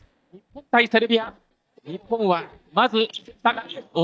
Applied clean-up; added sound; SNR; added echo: neural mask model DeepFilterNet 3.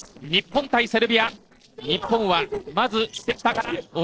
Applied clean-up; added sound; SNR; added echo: neural separator model SepFormer DNS4.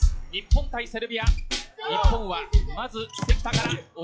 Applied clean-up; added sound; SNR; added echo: classical method log-MMSE.